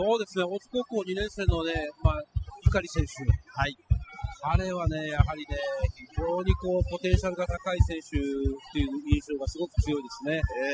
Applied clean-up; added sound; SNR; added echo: classical method spectral subtraction.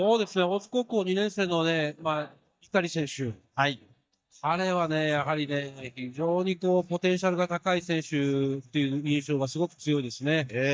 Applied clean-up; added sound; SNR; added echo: neural mask model DeepFilterNet 3.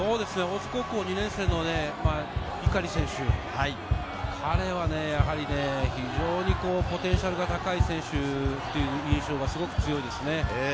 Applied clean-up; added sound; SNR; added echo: none; Run; 2 dB; none.